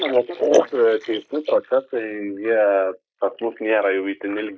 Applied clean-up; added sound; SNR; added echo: neural mask model Resemble Enhance denoiser.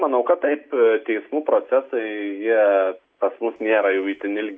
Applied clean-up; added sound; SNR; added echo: none; none; none; none.